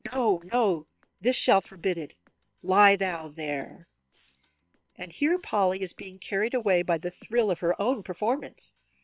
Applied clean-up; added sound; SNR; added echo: neural separator model SepFormer WHAM!.